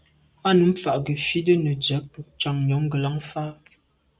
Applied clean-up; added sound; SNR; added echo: none; none; none; none.